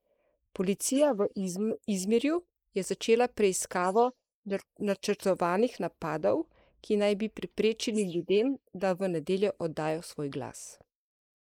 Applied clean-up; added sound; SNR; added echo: neural mask model Resemble Enhance denoiser.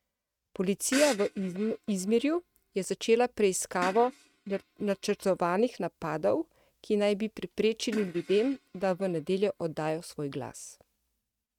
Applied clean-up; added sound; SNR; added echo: neural mask model RNNoise.